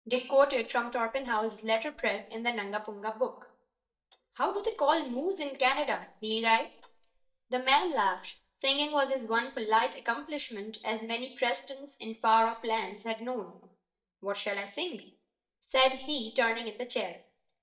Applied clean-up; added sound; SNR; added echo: neural mask model DeepFilterNet 3.